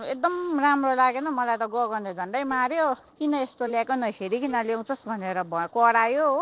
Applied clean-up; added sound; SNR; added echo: neural separator model SepFormer DNS4.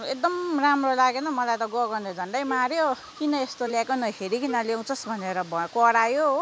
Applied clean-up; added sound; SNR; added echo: none; Wind instrument, woodwind instrument; 15 dB; none.